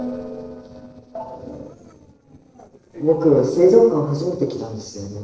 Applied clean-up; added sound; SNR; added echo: neural separator model SepFormer DNS4.